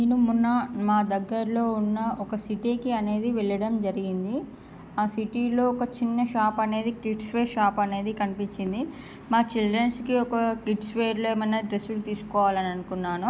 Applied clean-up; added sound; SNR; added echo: none; none; none; none.